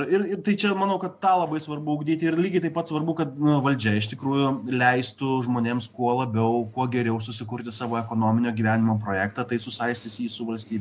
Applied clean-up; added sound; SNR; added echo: none; none; none; none.